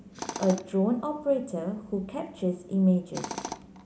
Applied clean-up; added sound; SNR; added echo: none; Tools; 14 dB; none.